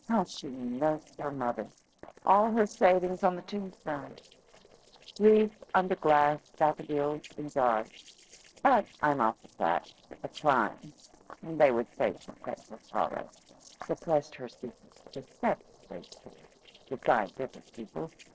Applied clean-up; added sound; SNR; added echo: neural separator model SepFormer DNS4.